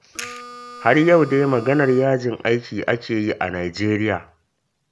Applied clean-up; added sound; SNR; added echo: none; Harmonica; 18 dB; none.